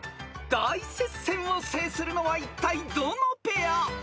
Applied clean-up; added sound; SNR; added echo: none; none; none; none.